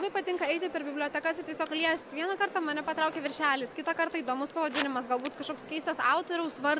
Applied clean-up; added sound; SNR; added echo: none; Scissors + Crack; 18 dB; none.